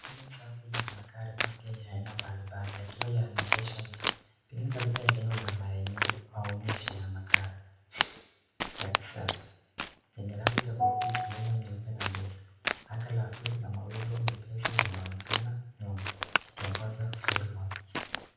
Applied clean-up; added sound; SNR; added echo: none; Crack; 1 dB; reverberation time 0.8 s.